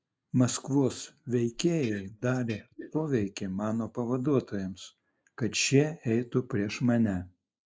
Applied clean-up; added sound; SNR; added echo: neural mask model Resemble Enhance denoiser.